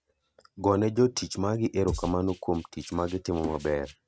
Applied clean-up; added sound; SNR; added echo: neural mask model RNNoise.